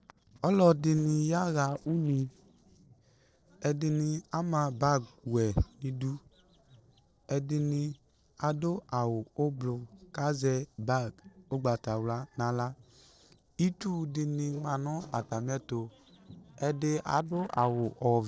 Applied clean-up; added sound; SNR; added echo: neural separator model SepFormer DNS4.